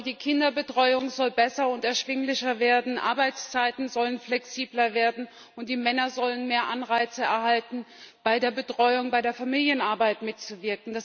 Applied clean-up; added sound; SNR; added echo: none; none; none; none.